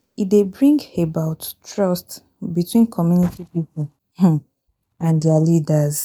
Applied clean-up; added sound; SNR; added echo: neural mask model DeepFilterNet 3.